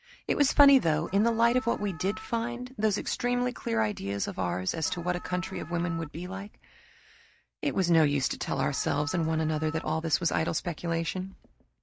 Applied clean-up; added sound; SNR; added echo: none; Alarm; 16 dB; none.